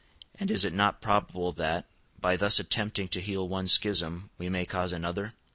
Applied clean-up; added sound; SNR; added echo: none; none; none; none.